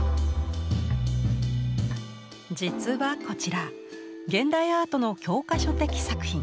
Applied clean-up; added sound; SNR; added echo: none; none; none; none.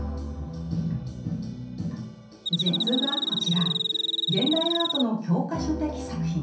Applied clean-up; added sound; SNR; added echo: none; Cricket; -1 dB; reverberation time 0.6 s.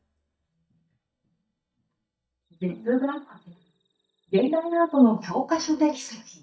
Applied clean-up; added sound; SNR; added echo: neural mask model DeepFilterNet 3.